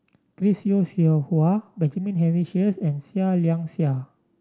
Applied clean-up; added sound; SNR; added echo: none; none; none; none.